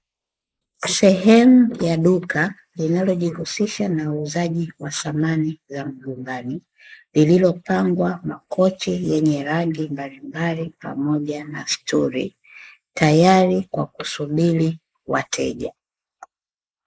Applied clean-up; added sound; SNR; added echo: neural mask model Resemble Enhance denoiser.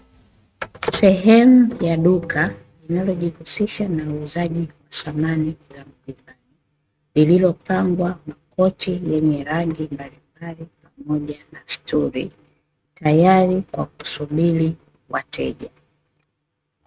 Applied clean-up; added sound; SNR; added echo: neural mask model RNNoise.